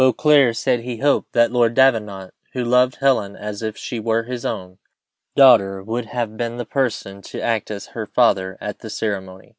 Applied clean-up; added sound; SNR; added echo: none; none; none; none.